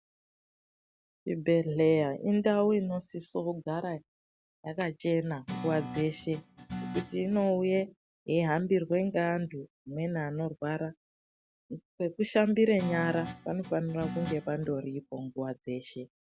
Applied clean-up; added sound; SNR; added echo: none; Guitar; 10 dB; none.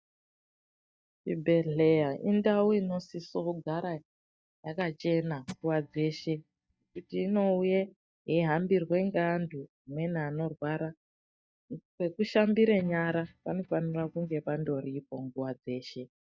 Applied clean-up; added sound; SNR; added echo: neural mask model DeepFilterNet 3.